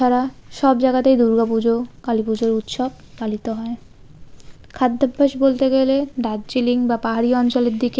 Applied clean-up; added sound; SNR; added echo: none; none; none; none.